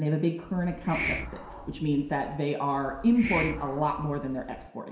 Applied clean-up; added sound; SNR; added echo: none; Hiss; 9 dB; reverberation time 0.7 s.